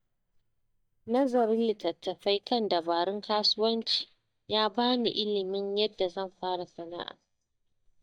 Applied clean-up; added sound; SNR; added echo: neural mask model DeepFilterNet 3.